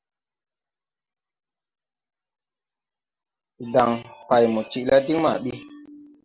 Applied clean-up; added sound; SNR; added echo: none; none; none; none.